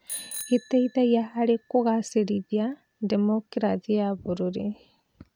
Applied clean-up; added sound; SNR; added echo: none; Bicycle bell; 20 dB; none.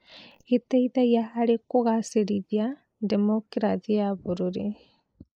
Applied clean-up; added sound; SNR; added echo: neural mask model Resemble Enhance denoiser.